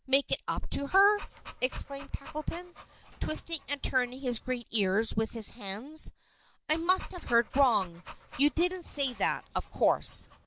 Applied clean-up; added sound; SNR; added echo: none; Dog; 16 dB; none.